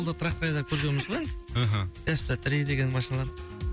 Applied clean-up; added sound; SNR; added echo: none; Wind instrument, woodwind instrument; 18 dB; none.